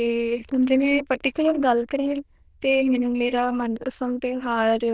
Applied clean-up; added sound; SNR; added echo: neural diffusion model UNIVERSE++.